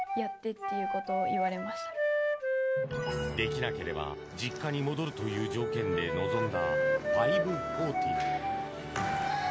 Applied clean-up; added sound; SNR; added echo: none; Wind instrument, woodwind instrument; -3 dB; none.